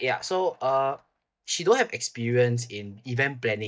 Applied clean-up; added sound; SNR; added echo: neural mask model DeepFilterNet 3.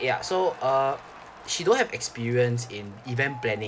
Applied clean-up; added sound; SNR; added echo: none; Crowd; 18 dB; none.